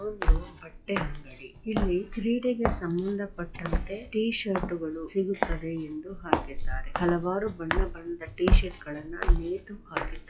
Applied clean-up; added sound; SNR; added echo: classical method WPE with log-MMSE.